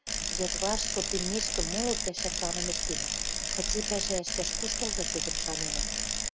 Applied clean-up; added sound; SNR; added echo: none; Bicycle; -5 dB; none.